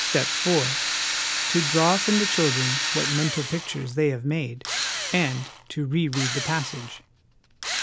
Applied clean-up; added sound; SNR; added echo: none; Drill; 2 dB; none.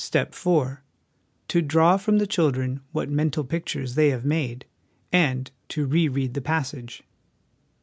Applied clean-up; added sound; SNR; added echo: none; none; none; none.